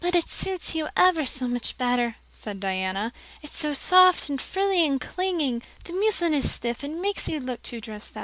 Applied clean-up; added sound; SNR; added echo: none; none; none; none.